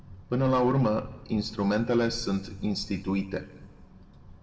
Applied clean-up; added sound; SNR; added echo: none; none; none; reverberation time 0.9 s.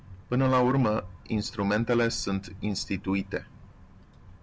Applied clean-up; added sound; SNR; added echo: none; none; none; none.